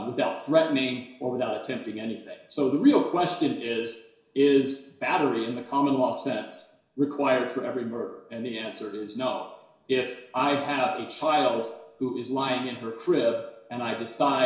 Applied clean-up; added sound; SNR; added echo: none; none; none; reverberation time 0.7 s.